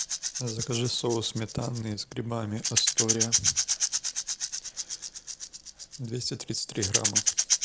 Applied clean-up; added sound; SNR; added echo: none; Rattle / Rattle (instrument); -3 dB; none.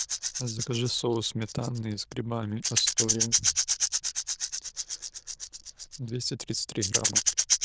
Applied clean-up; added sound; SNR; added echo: neural diffusion model UNIVERSE++.